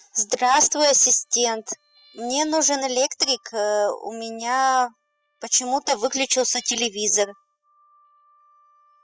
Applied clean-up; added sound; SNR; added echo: classical method spectral subtraction.